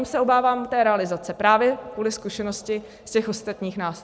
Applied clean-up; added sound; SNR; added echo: none; none; none; none.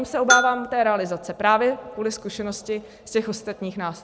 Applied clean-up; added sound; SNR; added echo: none; Bell; 3 dB; none.